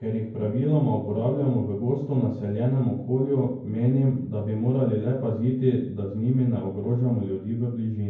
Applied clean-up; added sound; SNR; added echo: none; none; none; reverberation time 0.9 s.